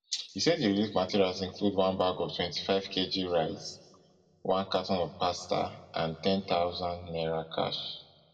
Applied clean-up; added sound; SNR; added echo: none; none; none; reverberation time 0.9 s.